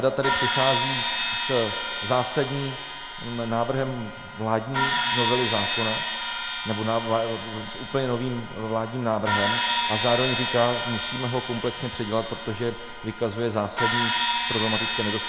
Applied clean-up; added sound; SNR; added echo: none; Crash cymbal; 0 dB; none.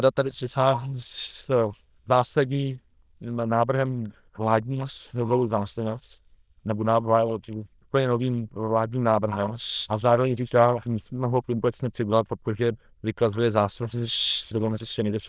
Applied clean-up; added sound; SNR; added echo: neural diffusion model UNIVERSE++.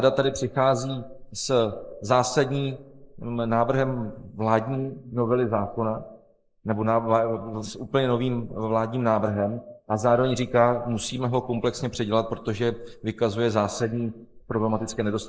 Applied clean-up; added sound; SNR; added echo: neural mask model Resemble Enhance denoiser.